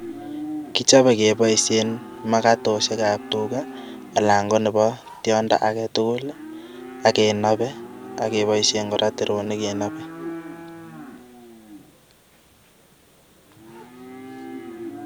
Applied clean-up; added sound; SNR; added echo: none; Livestock, farm animals, working animals; 14 dB; none.